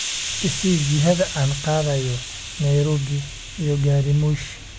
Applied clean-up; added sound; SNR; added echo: none; Hiss; 10 dB; none.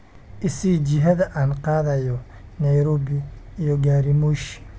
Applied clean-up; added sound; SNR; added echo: none; none; none; none.